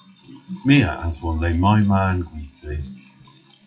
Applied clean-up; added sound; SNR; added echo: classical method WPE with log-MMSE.